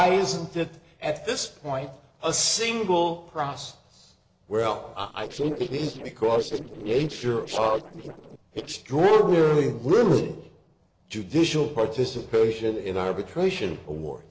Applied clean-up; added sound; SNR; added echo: neural separator model SepFormer DNS4.